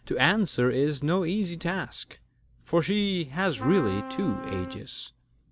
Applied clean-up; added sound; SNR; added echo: none; Trumpet; 10 dB; none.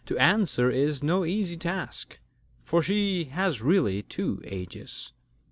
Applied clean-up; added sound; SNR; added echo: none; none; none; none.